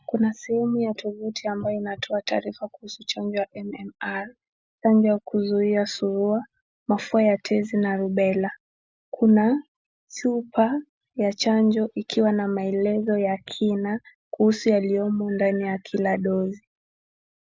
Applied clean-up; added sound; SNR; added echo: none; none; none; none.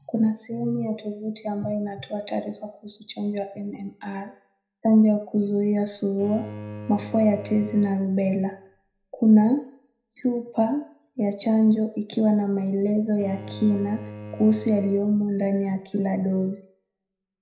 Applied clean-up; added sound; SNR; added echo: none; Bowed string instrument; 16 dB; reverberation time 0.4 s.